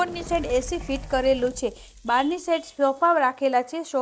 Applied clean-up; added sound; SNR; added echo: none; Fire; 16 dB; none.